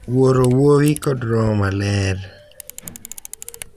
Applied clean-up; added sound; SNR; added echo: none; Camera; 19 dB; none.